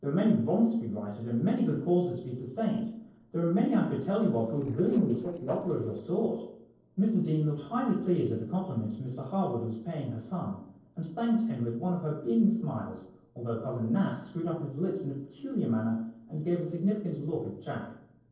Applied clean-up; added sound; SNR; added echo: neural separator model SepFormer DNS4.